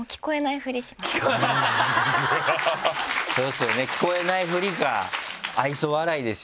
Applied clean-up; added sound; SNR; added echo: none; none; none; none.